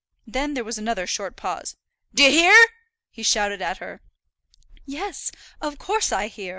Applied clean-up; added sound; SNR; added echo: none; none; none; none.